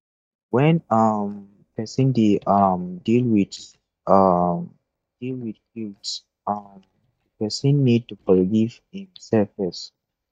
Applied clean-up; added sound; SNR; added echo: neural mask model DeepFilterNet 3.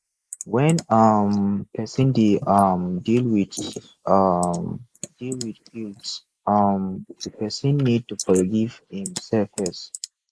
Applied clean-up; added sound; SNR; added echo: neural mask model Resemble Enhance denoiser.